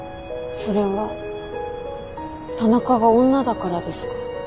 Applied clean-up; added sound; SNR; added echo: none; none; none; none.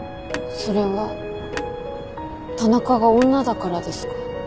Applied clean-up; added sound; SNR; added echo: none; Telephone + Thunder; 16 dB; none.